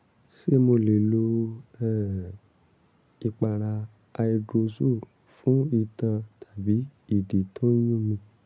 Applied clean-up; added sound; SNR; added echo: none; none; none; none.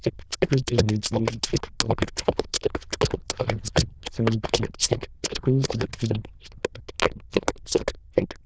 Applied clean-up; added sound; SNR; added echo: neural diffusion model UNIVERSE++.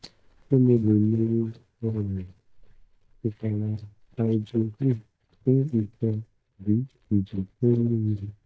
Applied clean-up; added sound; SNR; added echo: neural mask model DeepFilterNet 3.